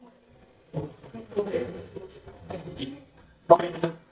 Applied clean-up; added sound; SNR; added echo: neural mask model DeepFilterNet 3.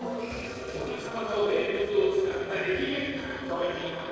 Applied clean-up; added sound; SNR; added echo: neural separator model SepFormer DNS4.